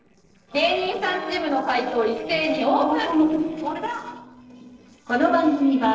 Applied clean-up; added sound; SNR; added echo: neural separator model SepFormer DNS4.